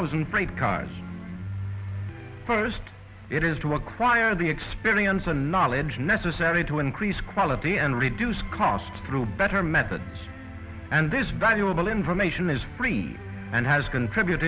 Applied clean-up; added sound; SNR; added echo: none; none; none; none.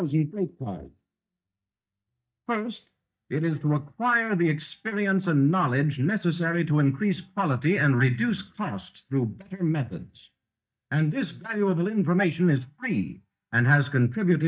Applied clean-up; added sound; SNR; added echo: neural mask model DeepFilterNet 3.